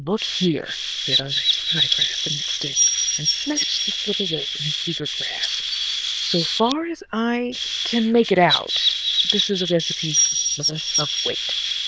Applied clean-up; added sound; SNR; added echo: neural diffusion model UNIVERSE++.